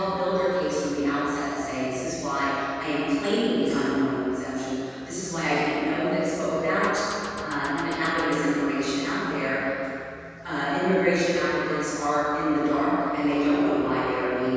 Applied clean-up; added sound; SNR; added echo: none; Gunshot, gunfire; 16 dB; reverberation time 2.1 s.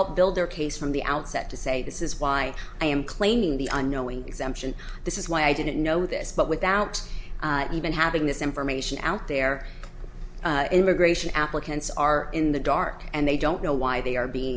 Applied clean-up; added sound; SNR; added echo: none; none; none; none.